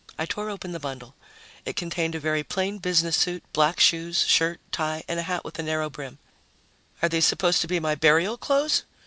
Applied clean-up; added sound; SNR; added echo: none; none; none; none.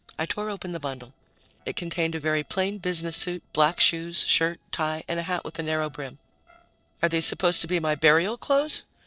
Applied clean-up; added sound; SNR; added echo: neural separator model SepFormer DNS4.